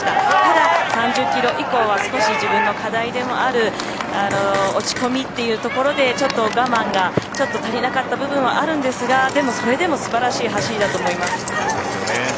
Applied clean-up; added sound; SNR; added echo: none; Fart; 13 dB; none.